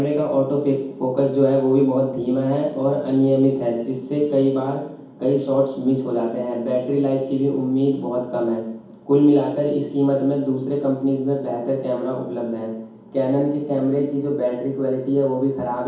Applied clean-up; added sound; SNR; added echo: none; none; none; reverberation time 1.2 s.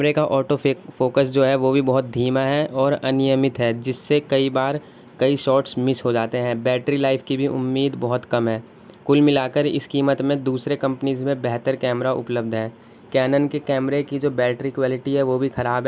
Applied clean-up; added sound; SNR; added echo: none; none; none; none.